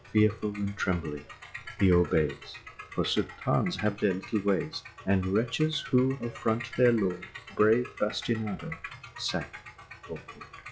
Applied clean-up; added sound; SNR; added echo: classical method log-MMSE.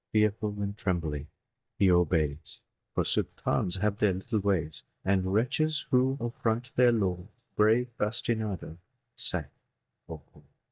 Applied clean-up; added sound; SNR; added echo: neural mask model DeepFilterNet 3.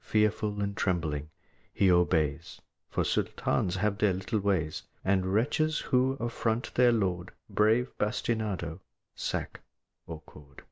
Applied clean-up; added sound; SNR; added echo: none; none; none; none.